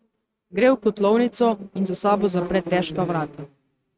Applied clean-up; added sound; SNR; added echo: neural mask model RNNoise.